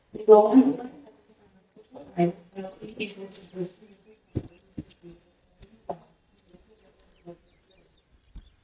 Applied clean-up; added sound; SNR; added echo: neural mask model DeepFilterNet 3.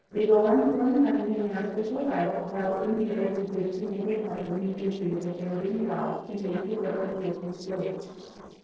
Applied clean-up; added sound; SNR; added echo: neural separator model SepFormer DNS4.